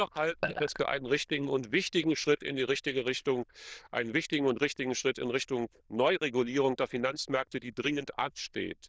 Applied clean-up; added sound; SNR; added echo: neural diffusion model UNIVERSE++.